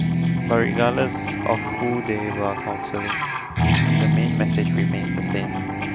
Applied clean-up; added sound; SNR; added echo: none; Guitar; -5 dB; none.